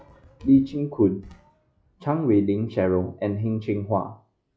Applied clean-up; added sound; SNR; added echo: classical method log-MMSE.